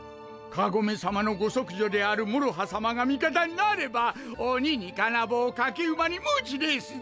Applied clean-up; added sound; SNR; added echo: none; none; none; none.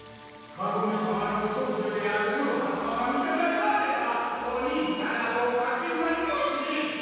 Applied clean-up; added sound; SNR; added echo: none; Sink (filling or washing) / Water tap, faucet; 20 dB; reverberation time 2.2 s.